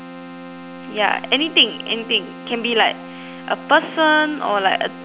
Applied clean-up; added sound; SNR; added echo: none; Keyboard (musical); 15 dB; none.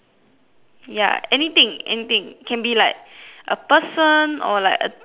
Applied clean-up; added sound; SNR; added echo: none; none; none; none.